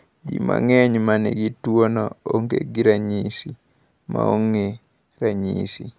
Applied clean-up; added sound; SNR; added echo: none; none; none; none.